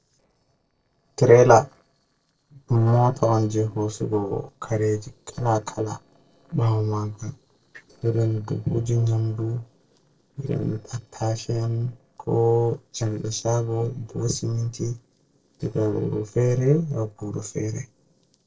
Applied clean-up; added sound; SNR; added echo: neural separator model SepFormer DNS4.